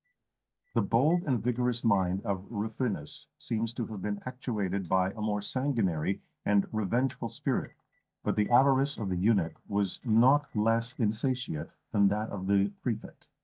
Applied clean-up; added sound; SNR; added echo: neural mask model DeepFilterNet 3.